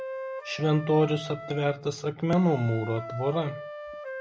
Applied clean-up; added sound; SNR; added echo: none; Wind instrument, woodwind instrument; 12 dB; none.